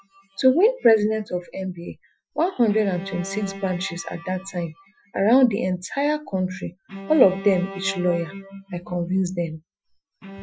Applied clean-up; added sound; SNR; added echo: classical method Wiener filter.